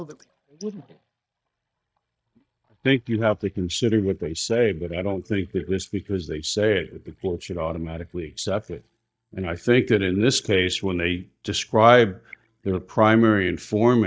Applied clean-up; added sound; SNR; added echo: neural mask model DeepFilterNet 3.